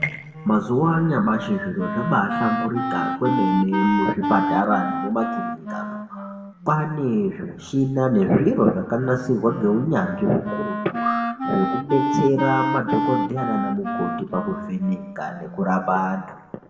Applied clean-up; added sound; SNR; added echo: none; Wind instrument, woodwind instrument; 5 dB; reverberation time 0.8 s.